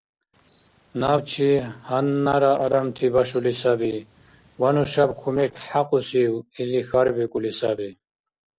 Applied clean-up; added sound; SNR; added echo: neural separator model SepFormer DNS4.